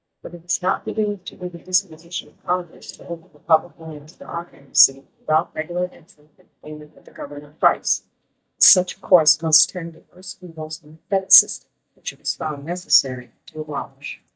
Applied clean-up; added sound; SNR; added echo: neural mask model DeepFilterNet 3.